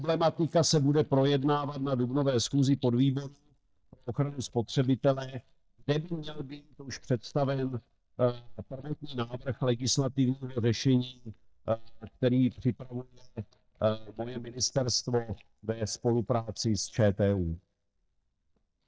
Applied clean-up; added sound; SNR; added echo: neural mask model DeepFilterNet 3.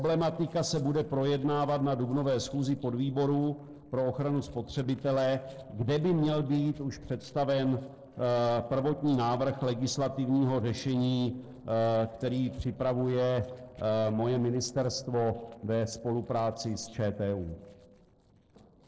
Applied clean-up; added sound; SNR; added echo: neural separator model SepFormer DNS4.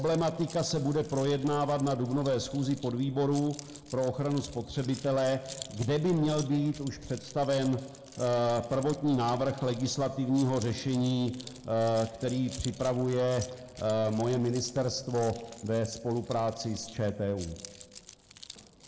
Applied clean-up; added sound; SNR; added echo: none; Keys jangling; 20 dB; reverberation time 1.1 s.